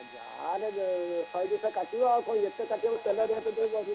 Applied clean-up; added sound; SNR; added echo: none; Bowed string instrument + Sawing / Engine; 17 dB; none.